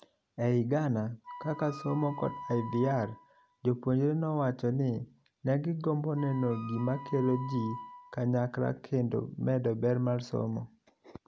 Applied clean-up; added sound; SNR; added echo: none; Wind instrument, woodwind instrument; 13 dB; none.